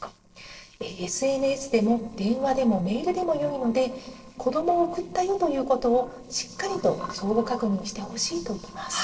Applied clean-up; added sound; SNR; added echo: neural separator model SepFormer DNS4.